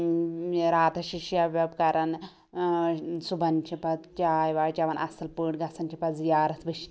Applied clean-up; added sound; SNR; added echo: none; none; none; none.